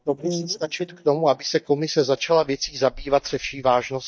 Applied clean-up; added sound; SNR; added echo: neural mask model DeepFilterNet 3.